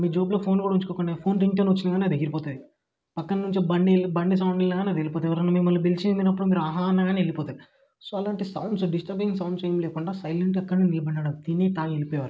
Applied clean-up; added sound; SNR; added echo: none; none; none; none.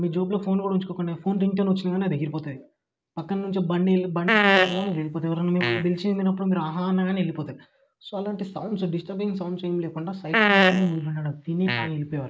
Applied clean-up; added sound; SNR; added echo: neural mask model Resemble Enhance denoiser.